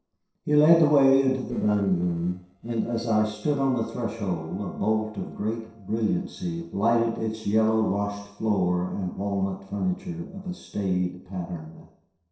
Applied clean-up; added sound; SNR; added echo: neural separator model SepFormer DNS4.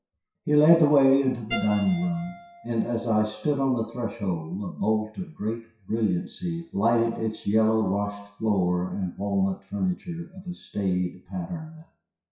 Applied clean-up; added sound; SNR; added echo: classical method WPE with log-MMSE.